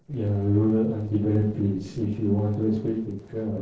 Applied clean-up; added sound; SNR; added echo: neural separator model SepFormer DNS4.